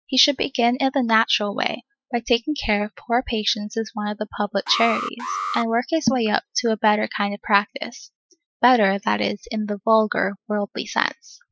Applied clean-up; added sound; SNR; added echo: classical method spectral subtraction.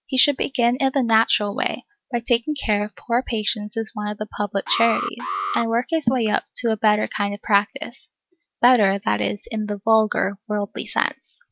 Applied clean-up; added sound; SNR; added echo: none; Alarm; 6 dB; none.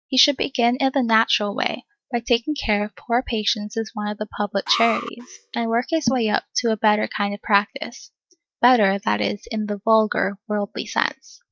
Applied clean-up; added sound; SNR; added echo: neural mask model DeepFilterNet 3.